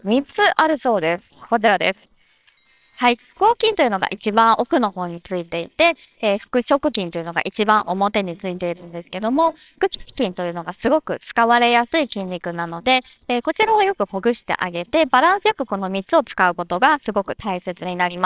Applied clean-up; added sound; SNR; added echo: neural separator model SepFormer WHAMR!.